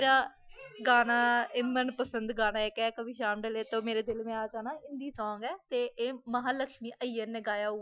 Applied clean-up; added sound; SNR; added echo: classical method Wiener filter.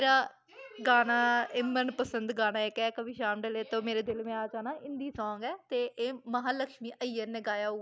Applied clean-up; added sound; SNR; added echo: none; none; none; none.